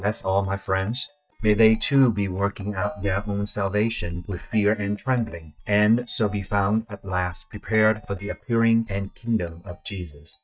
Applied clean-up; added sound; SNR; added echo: neural mask model DeepFilterNet 3.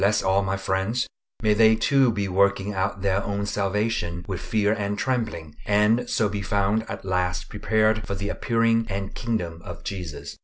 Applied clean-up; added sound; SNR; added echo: none; none; none; none.